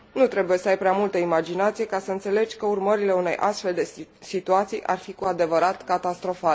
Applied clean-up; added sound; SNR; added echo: none; none; none; none.